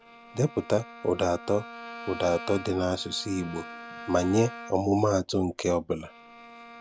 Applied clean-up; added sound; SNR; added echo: none; Bowed string instrument; 16 dB; none.